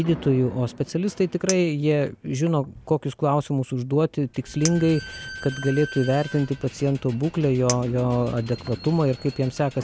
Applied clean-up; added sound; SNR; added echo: none; Squeak / Slam + Chink, clink; 15 dB; none.